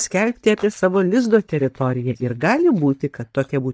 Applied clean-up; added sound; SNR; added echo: neural mask model DeepFilterNet 3.